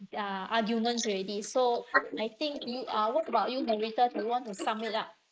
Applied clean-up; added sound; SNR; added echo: neural mask model Resemble Enhance denoiser.